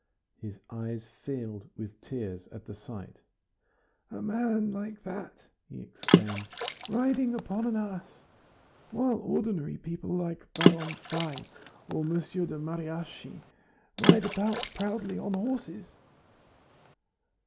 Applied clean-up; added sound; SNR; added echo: none; Water / Splash, splatter; -3 dB; none.